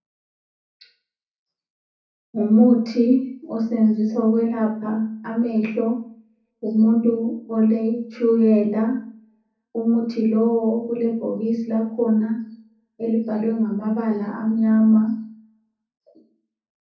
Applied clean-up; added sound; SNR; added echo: none; none; none; reverberation time 0.6 s.